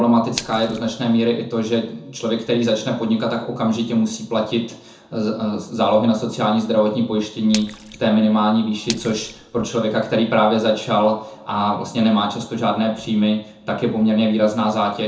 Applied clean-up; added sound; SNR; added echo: none; Splash, splatter; 15 dB; reverberation time 0.6 s.